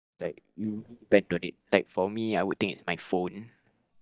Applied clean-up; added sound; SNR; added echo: neural mask model DeepFilterNet 3.